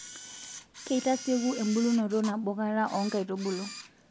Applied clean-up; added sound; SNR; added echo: none; Camera; 13 dB; none.